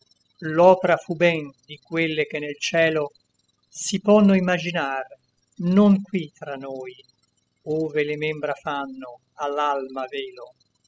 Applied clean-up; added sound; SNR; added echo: classical method spectral subtraction.